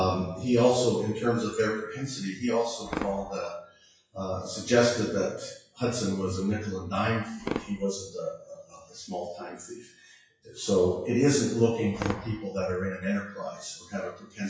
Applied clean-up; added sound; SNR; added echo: classical method WPE with log-MMSE.